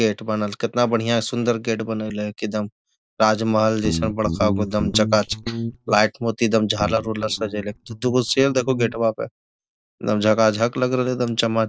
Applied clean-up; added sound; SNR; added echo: neural mask model DeepFilterNet 3.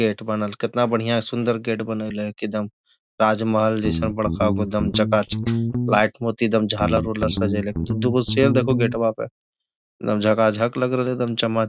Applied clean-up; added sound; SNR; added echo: neural mask model RNNoise.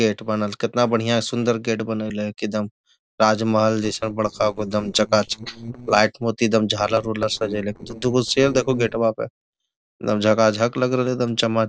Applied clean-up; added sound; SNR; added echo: neural separator model SepFormer DNS4.